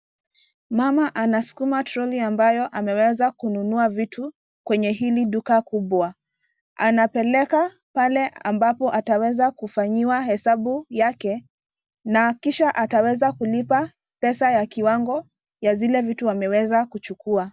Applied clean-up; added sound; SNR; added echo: none; none; none; none.